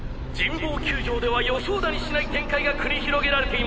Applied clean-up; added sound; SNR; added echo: none; none; none; none.